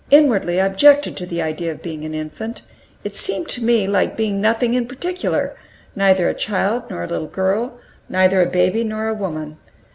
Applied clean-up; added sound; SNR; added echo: none; none; none; none.